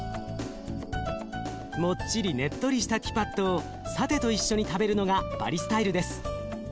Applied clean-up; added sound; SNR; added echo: none; Wind; 20 dB; none.